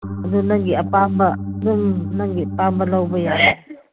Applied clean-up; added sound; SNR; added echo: none; Organ; 7 dB; none.